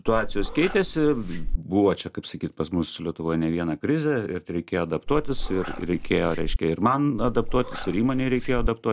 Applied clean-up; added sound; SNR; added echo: none; Meow; 3 dB; none.